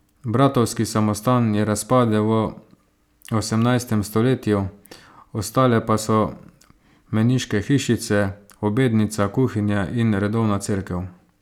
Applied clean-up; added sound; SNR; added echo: none; none; none; none.